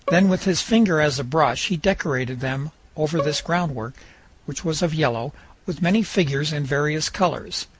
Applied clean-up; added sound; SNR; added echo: none; Bowed string instrument; 13 dB; none.